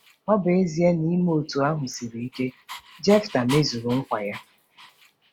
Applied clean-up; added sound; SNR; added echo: none; Dog; 19 dB; none.